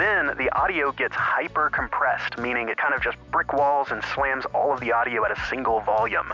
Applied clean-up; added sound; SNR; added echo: none; none; none; none.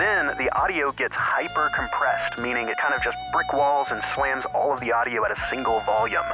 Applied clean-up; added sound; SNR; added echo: none; Wind instrument, woodwind instrument; 11 dB; none.